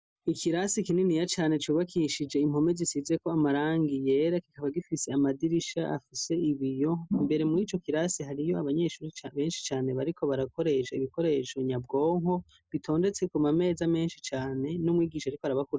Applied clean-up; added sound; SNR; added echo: none; none; none; none.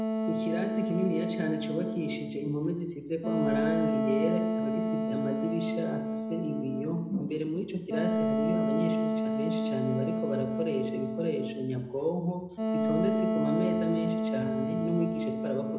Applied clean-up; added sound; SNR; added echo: none; Wind instrument, woodwind instrument; -2 dB; reverberation time 0.8 s.